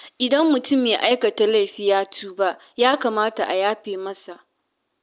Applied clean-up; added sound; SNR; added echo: none; none; none; none.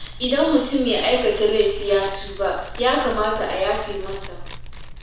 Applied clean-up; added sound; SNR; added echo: none; Fire; 11 dB; reverberation time 0.7 s.